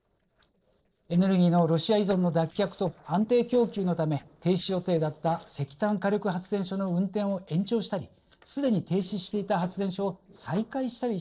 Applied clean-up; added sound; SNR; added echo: neural separator model SepFormer DNS4.